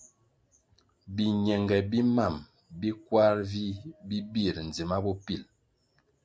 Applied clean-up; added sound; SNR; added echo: none; none; none; none.